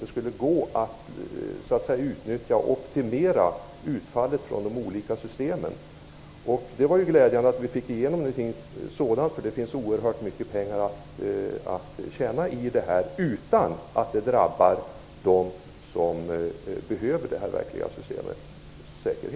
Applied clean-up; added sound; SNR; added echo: none; none; none; none.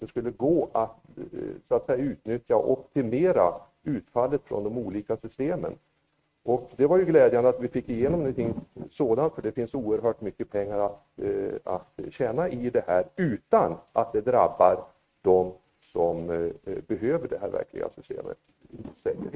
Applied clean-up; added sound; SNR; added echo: neural mask model RNNoise.